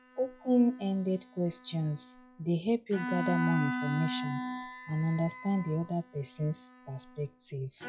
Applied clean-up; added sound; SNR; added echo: classical method log-MMSE.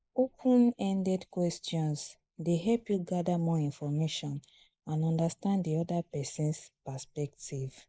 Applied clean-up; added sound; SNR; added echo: neural mask model Resemble Enhance denoiser.